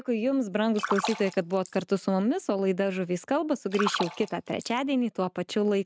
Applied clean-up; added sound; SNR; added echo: neural mask model RNNoise.